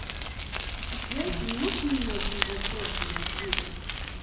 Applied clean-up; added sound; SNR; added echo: none; Bicycle; -3 dB; reverberation time 1.0 s.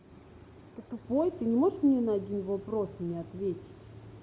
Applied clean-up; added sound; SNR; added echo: none; none; none; none.